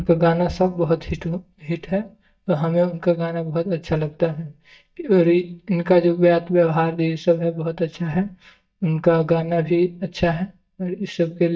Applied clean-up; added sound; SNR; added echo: neural mask model DeepFilterNet 3.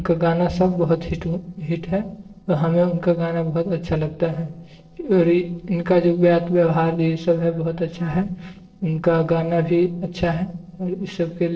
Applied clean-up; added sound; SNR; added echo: neural separator model SepFormer DNS4.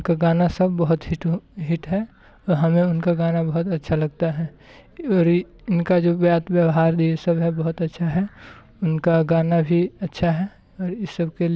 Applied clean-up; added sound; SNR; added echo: none; none; none; none.